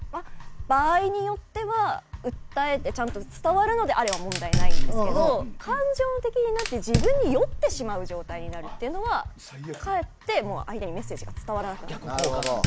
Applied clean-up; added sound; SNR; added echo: none; Fire; 0 dB; none.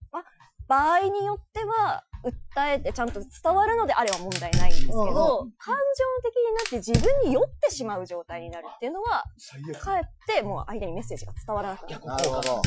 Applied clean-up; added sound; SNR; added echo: classical method Wiener filter.